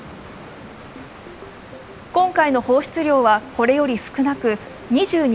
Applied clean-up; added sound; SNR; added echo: none; Water; 19 dB; none.